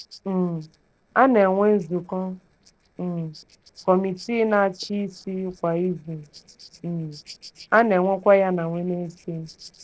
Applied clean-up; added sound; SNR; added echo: neural separator model SepFormer DNS4.